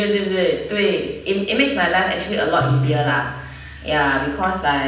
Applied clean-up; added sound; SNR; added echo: none; Piano; 5 dB; reverberation time 0.9 s.